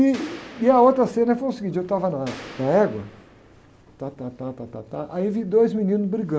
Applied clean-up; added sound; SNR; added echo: none; Gunshot, gunfire; 19 dB; none.